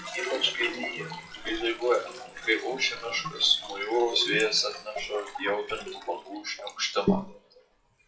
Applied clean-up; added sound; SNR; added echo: classical method WPE with log-MMSE.